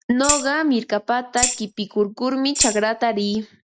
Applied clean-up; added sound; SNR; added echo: none; Tambourine; 3 dB; none.